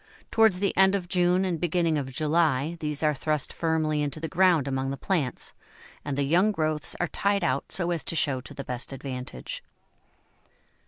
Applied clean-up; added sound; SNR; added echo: none; none; none; none.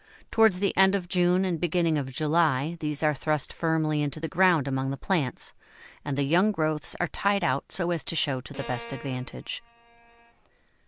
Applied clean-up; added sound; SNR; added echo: none; Bowed string instrument; 17 dB; none.